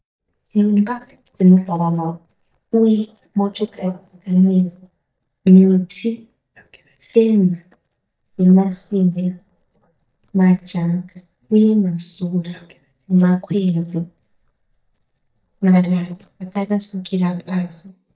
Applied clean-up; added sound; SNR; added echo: neural mask model DeepFilterNet 3.